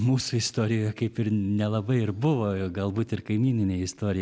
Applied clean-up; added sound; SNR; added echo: none; none; none; none.